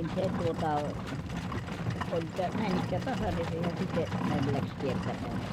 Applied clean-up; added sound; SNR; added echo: none; Livestock, farm animals, working animals; -1 dB; none.